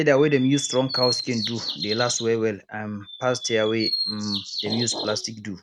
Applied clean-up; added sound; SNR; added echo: none; Bird vocalization, bird call, bird song + Glass; 7 dB; none.